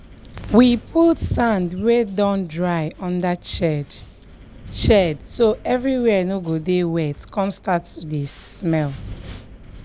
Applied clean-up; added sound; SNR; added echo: none; Wind; 18 dB; none.